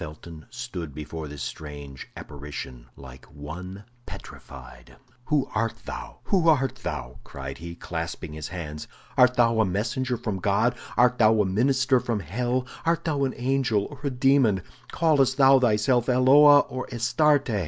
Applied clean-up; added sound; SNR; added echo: none; none; none; none.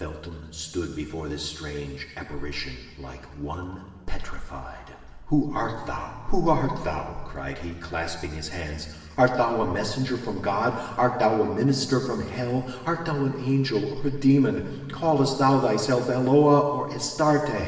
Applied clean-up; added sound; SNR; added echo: none; none; none; reverberation time 2.4 s.